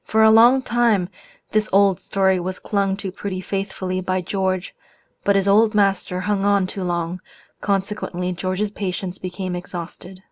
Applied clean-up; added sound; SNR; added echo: none; none; none; none.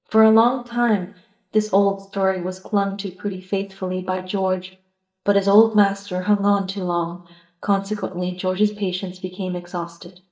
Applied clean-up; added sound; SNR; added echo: neural mask model DeepFilterNet 3.